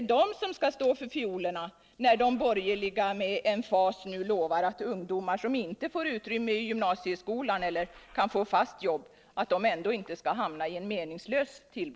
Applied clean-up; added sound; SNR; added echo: neural separator model SepFormer DNS4.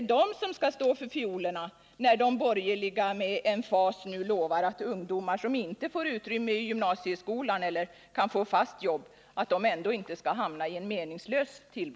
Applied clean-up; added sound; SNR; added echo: none; none; none; none.